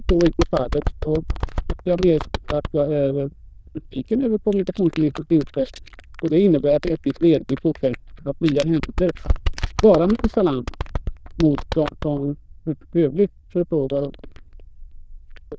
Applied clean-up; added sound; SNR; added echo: neural diffusion model UNIVERSE++.